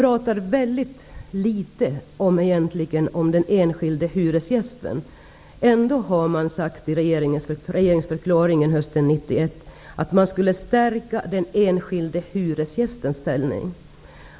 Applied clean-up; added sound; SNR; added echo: none; none; none; none.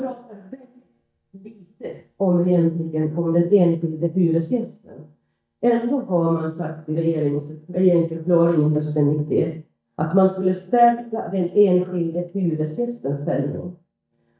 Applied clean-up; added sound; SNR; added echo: neural mask model DeepFilterNet 3.